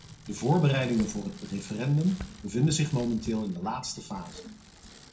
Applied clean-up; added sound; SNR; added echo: none; Bicycle; 17 dB; reverberation time 0.3 s.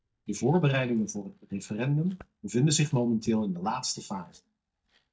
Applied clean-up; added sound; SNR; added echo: neural mask model DeepFilterNet 3.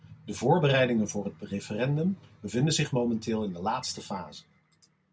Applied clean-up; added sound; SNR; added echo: none; none; none; none.